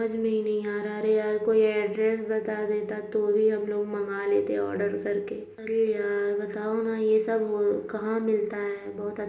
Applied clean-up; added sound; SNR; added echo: none; none; none; none.